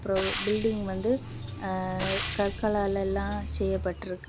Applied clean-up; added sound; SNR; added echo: none; Frying (food); 6 dB; none.